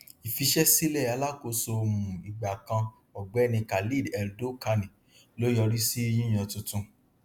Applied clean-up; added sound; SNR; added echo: none; none; none; none.